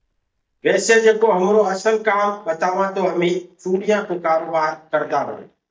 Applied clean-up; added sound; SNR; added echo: neural mask model DeepFilterNet 3.